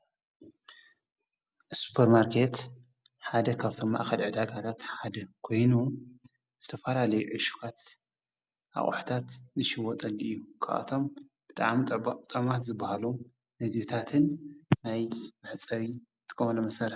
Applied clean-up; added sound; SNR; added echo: none; none; none; none.